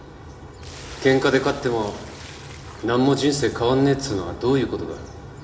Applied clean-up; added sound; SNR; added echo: none; Splash, splatter; 18 dB; reverberation time 1.2 s.